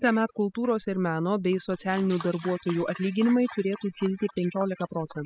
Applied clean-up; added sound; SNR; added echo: classical method spectral subtraction.